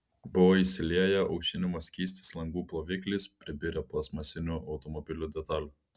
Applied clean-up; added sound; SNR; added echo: none; none; none; none.